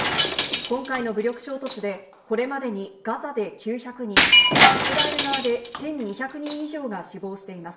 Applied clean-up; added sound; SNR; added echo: none; Shatter; -5 dB; reverberation time 0.5 s.